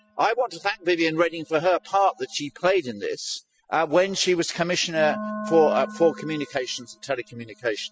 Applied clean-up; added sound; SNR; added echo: classical method spectral subtraction.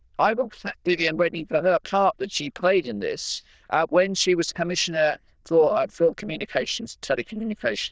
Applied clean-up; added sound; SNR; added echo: neural diffusion model UNIVERSE++.